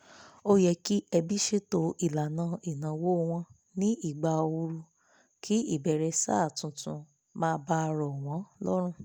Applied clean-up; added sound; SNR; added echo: none; none; none; none.